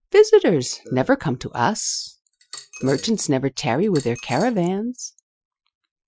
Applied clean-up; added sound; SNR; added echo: classical method Wiener filter.